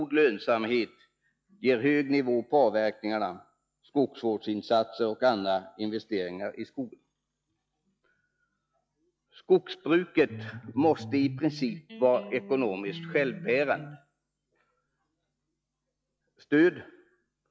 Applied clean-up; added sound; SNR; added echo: classical method log-MMSE.